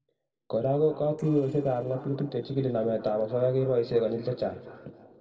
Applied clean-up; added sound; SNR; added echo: neural separator model SepFormer DNS4.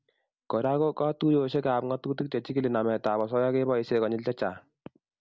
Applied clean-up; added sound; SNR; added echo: none; none; none; none.